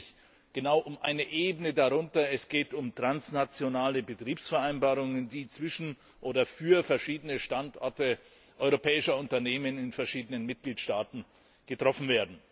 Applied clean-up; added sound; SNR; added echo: none; none; none; none.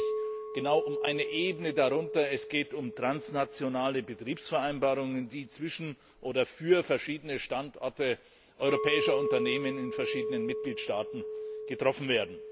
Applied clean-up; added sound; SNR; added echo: none; Chink, clink; 6 dB; none.